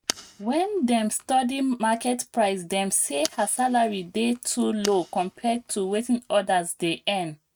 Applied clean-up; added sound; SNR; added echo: neural mask model RNNoise.